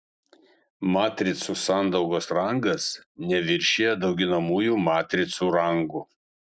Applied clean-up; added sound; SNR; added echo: none; none; none; none.